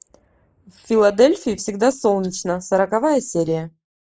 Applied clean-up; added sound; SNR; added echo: neural mask model Resemble Enhance denoiser.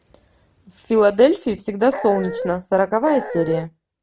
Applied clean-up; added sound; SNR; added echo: none; Dog; 8 dB; none.